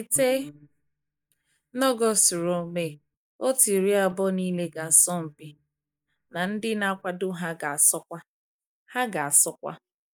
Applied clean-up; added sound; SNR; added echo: neural mask model DeepFilterNet 3.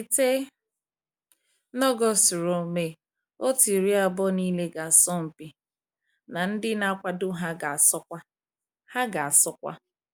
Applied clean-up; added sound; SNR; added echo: none; none; none; none.